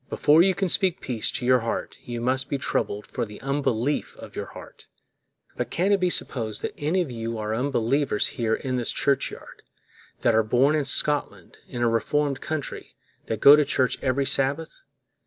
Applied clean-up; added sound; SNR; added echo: none; none; none; none.